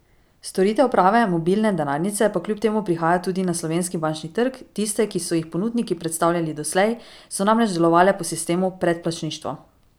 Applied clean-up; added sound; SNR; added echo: none; none; none; none.